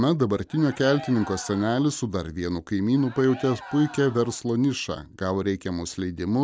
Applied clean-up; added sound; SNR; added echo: none; Cheering; 18 dB; none.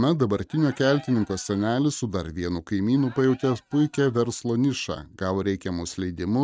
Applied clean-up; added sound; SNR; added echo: neural mask model RNNoise.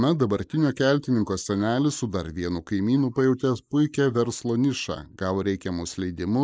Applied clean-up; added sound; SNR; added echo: neural mask model Resemble Enhance denoiser.